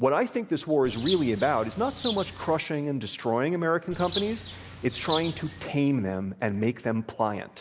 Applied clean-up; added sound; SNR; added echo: none; Bird; 11 dB; none.